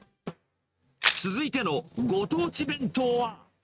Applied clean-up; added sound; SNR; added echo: neural mask model RNNoise.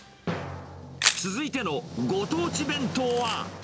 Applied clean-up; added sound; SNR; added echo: none; Camera; 6 dB; none.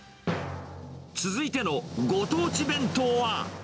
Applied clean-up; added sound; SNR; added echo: none; none; none; none.